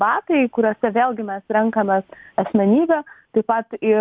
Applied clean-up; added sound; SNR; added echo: none; none; none; none.